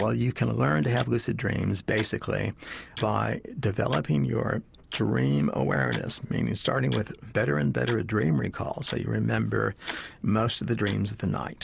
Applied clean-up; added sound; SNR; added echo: none; Tick-tock; 18 dB; none.